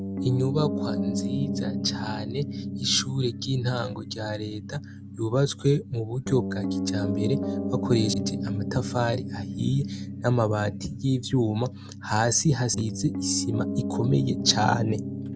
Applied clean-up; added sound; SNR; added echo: none; Piano; 4 dB; none.